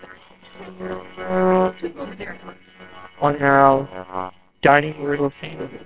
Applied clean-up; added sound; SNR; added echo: neural separator model SepFormer WHAMR!.